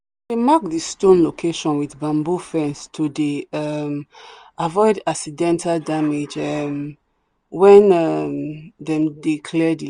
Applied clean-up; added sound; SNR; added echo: none; none; none; none.